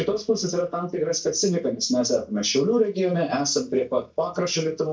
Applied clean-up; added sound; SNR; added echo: neural mask model DeepFilterNet 3.